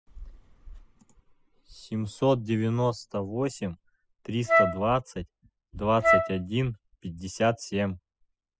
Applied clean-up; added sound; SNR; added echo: classical method spectral subtraction.